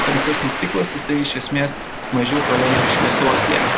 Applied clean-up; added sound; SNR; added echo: none; Waves, surf; -1 dB; none.